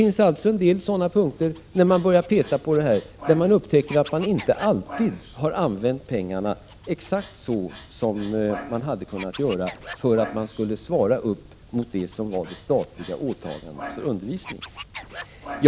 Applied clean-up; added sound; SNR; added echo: none; Scratching (performance technique); 18 dB; none.